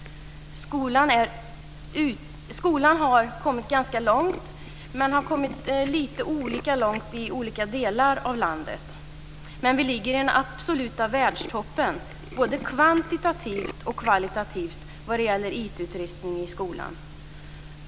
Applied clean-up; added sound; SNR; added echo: none; Tools; 20 dB; none.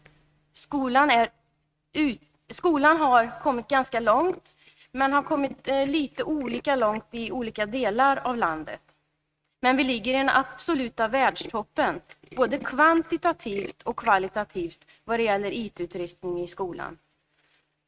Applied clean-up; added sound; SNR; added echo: neural mask model RNNoise.